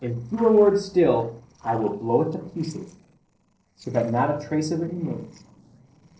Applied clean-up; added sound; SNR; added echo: neural separator model SepFormer DNS4.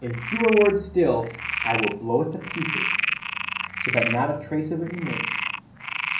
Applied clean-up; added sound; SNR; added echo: none; Frog; 4 dB; reverberation time 0.6 s.